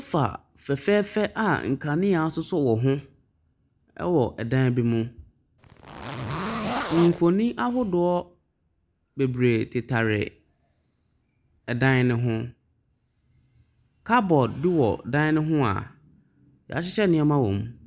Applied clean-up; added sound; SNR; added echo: none; Zipper (clothing); 6 dB; none.